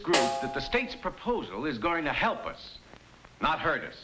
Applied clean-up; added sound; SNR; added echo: none; Snare drum; 4 dB; none.